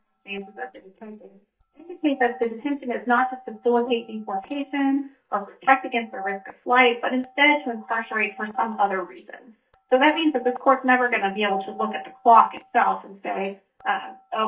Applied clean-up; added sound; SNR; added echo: neural mask model DeepFilterNet 3.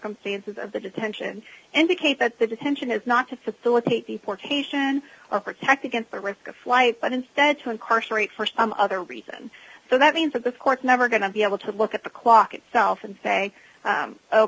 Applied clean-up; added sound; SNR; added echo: none; none; none; none.